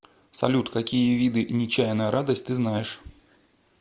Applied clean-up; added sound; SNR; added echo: none; none; none; none.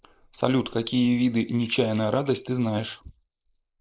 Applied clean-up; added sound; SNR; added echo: neural mask model Resemble Enhance denoiser.